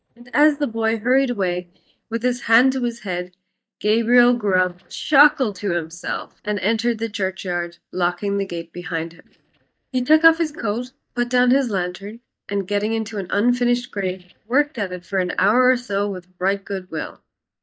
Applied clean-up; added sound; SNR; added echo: neural mask model DeepFilterNet 3.